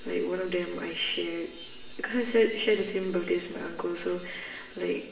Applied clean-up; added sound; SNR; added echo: none; none; none; reverberation time 0.8 s.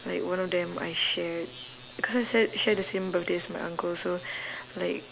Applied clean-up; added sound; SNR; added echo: none; none; none; none.